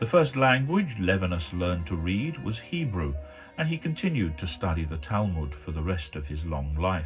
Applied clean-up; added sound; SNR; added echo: none; none; none; reverberation time 0.4 s.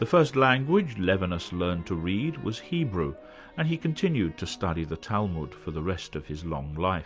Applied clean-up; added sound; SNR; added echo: none; none; none; none.